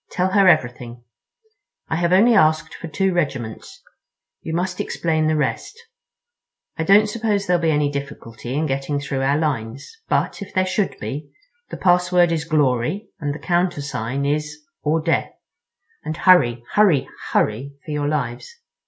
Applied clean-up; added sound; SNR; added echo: none; none; none; none.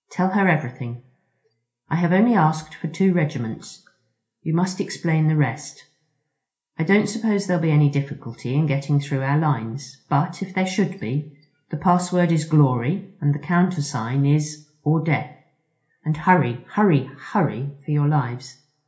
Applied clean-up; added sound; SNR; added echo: none; none; none; reverberation time 0.4 s.